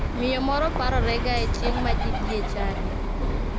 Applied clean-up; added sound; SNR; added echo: none; Bird; -4 dB; none.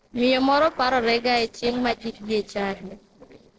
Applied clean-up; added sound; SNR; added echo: neural separator model SepFormer DNS4.